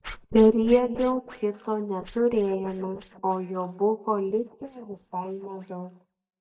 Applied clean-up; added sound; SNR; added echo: neural mask model DeepFilterNet 3.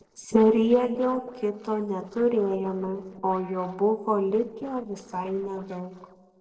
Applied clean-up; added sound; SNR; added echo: neural separator model SepFormer DNS4.